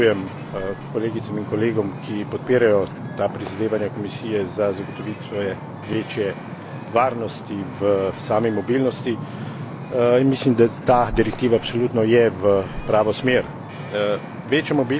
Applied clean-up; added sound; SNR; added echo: none; Wind / Ocean; 11 dB; none.